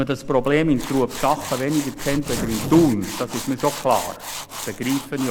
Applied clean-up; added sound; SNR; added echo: none; Zipper (clothing) + Tools; 9 dB; none.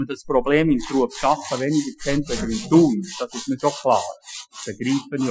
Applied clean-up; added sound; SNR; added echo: classical method Wiener filter.